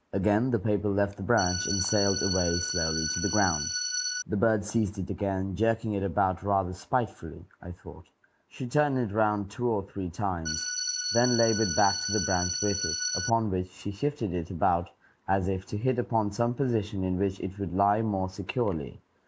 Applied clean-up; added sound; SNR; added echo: none; Organ; 3 dB; none.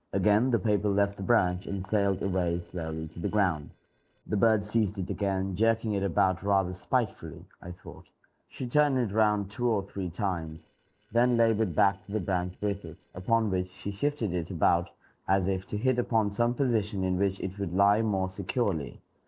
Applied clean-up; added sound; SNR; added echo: neural separator model SepFormer DNS4.